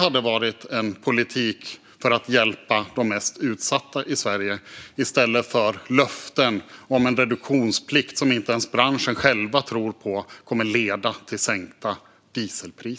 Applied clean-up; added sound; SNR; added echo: none; none; none; none.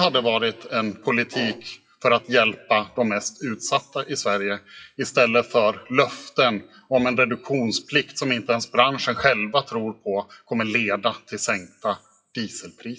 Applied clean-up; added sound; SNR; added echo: classical method WPE with log-MMSE.